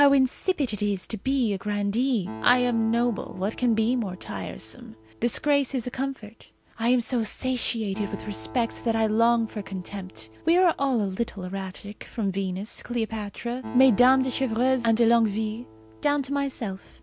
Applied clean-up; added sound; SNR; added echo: none; Acoustic guitar; 19 dB; none.